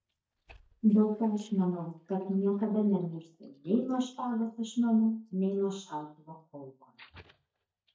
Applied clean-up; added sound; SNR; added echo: neural mask model DeepFilterNet 3.